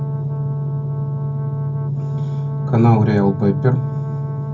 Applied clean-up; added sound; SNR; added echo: none; Brass instrument; 18 dB; reverberation time 0.4 s.